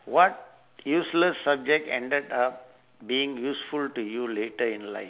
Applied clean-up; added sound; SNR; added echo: none; none; none; none.